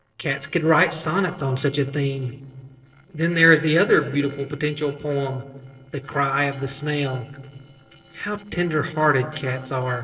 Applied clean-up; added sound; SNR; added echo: neural separator model SepFormer DNS4.